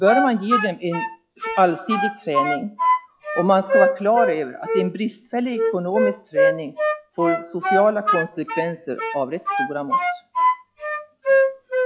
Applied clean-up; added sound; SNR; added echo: classical method log-MMSE.